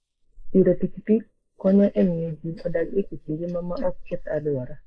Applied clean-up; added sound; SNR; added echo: neural mask model Resemble Enhance denoiser.